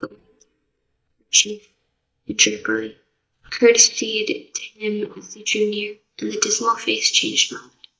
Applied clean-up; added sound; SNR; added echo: neural mask model DeepFilterNet 3.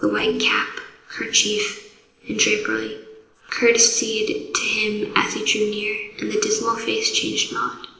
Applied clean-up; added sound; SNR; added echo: neural separator model SepFormer DNS4.